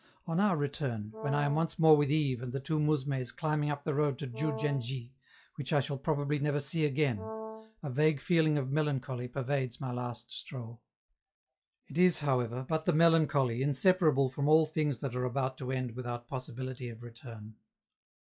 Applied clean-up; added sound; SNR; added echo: classical method log-MMSE.